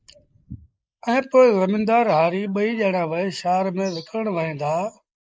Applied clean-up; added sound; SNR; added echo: neural mask model Resemble Enhance denoiser.